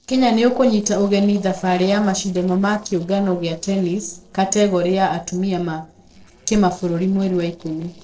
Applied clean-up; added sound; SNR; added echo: neural separator model SepFormer DNS4.